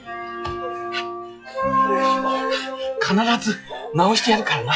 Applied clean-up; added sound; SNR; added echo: classical method log-MMSE.